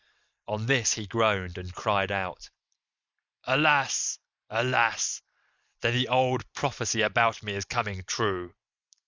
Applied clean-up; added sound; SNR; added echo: neural mask model Resemble Enhance denoiser.